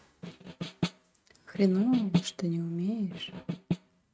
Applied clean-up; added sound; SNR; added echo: neural mask model RNNoise.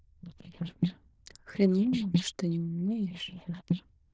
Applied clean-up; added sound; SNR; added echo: neural diffusion model UNIVERSE++.